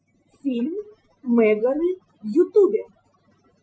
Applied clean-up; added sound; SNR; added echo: classical method Wiener filter.